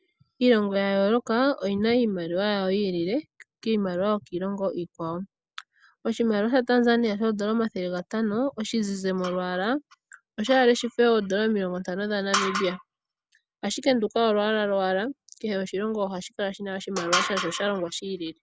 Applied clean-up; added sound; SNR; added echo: none; none; none; none.